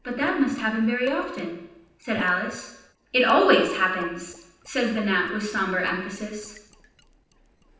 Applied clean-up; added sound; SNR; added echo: neural separator model SepFormer DNS4.